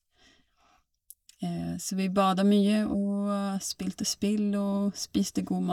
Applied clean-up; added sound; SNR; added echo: neural mask model Resemble Enhance denoiser.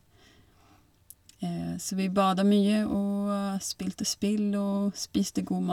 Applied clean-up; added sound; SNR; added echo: none; none; none; none.